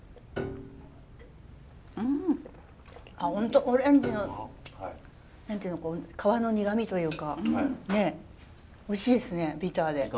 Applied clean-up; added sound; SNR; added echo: none; Piano; 15 dB; none.